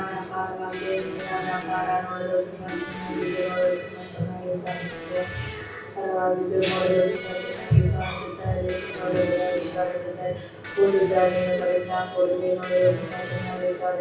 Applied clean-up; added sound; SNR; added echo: none; Electric guitar; 14 dB; reverberation time 0.6 s.